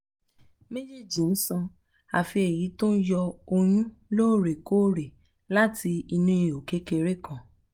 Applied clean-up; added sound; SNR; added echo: none; none; none; none.